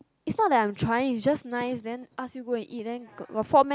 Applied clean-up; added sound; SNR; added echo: none; none; none; none.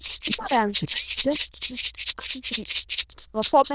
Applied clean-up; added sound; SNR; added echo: neural diffusion model UNIVERSE++.